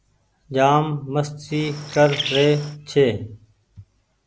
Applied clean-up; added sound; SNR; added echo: none; Bird; 8 dB; none.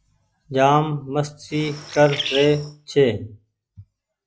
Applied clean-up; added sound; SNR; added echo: classical method log-MMSE.